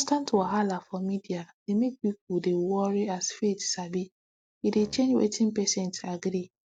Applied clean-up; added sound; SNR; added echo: neural mask model DeepFilterNet 3.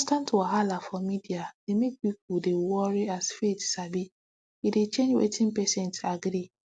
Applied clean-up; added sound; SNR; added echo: none; none; none; none.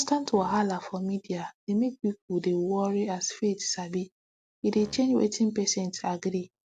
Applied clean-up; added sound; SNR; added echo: none; Fart; 20 dB; none.